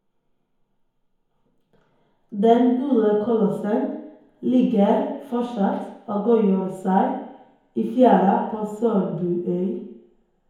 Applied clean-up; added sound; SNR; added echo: none; none; none; reverberation time 0.9 s.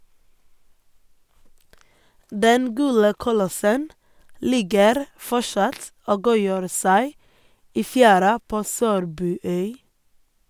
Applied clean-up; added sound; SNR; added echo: none; none; none; none.